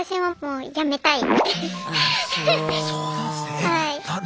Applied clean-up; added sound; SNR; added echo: none; Thump, thud; 14 dB; none.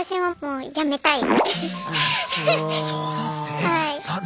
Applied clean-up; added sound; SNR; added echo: none; none; none; none.